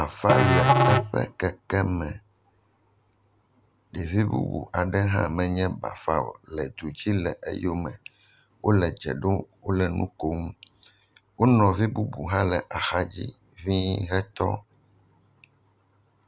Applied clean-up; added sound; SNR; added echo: none; Musical instrument; -3 dB; none.